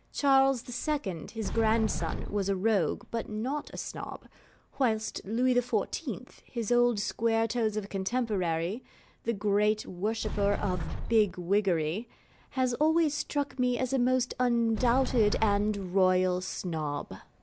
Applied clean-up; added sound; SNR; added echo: none; Sliding door; 4 dB; none.